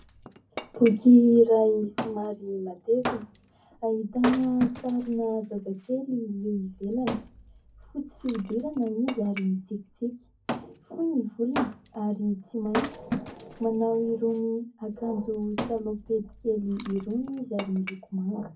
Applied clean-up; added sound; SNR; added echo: none; Wood; 12 dB; reverberation time 0.3 s.